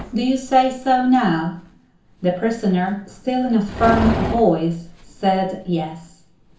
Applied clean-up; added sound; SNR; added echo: none; Livestock, farm animals, working animals; 10 dB; reverberation time 0.7 s.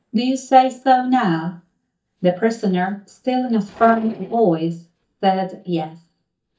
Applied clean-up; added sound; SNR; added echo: neural mask model DeepFilterNet 3.